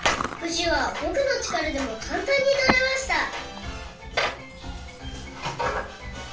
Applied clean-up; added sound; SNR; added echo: none; Chewing, mastication; 9 dB; reverberation time 0.3 s.